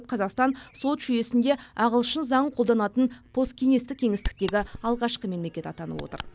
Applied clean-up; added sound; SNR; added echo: none; Bird vocalization, bird call, bird song; 16 dB; none.